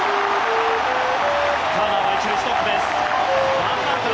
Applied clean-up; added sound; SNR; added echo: none; Wind instrument, woodwind instrument; 6 dB; none.